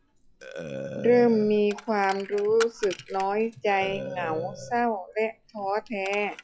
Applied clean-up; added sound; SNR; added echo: classical method log-MMSE.